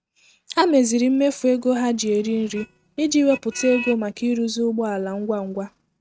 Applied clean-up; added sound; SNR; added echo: neural mask model RNNoise.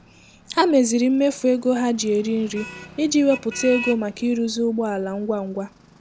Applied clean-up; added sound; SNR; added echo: none; Motor vehicle (road); 17 dB; none.